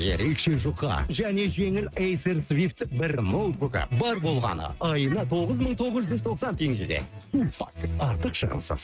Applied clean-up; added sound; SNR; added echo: neural mask model RNNoise.